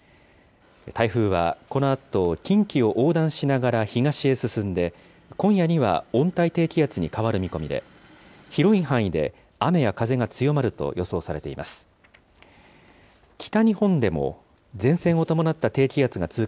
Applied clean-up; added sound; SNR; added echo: none; none; none; none.